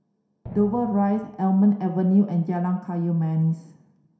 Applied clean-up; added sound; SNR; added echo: none; Drum; 19 dB; reverberation time 0.7 s.